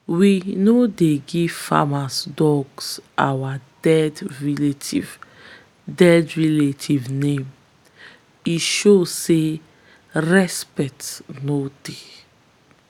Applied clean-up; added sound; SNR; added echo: none; none; none; none.